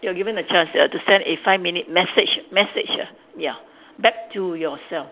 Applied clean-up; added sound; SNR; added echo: none; none; none; none.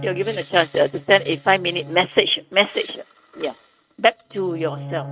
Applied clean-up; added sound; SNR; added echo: neural mask model RNNoise.